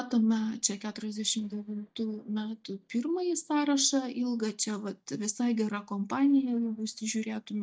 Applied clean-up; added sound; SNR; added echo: neural mask model DeepFilterNet 3.